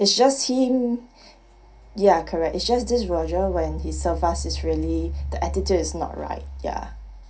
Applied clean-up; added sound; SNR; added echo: none; Engine; 8 dB; reverberation time 0.3 s.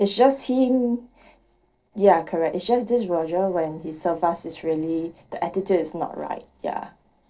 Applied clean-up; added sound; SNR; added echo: neural separator model SepFormer DNS4.